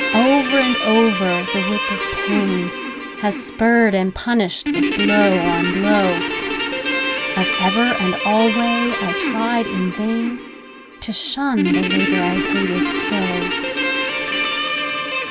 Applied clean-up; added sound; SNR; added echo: none; Guitar; 2 dB; none.